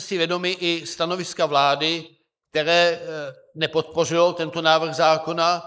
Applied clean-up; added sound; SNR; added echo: neural mask model Resemble Enhance denoiser.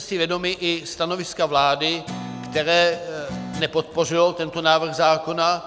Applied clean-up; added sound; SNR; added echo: none; Guitar; 13 dB; none.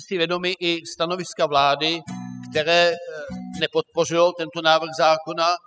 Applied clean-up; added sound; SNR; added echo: classical method spectral subtraction.